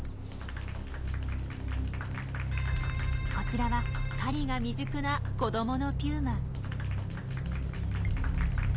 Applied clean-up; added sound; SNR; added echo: none; Keyboard (musical) + Applause; 16 dB; none.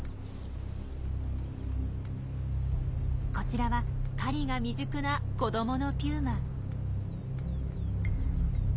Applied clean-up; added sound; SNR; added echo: none; none; none; none.